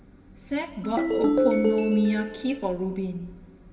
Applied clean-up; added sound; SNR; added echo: none; Ringtone; -2 dB; reverberation time 2.2 s.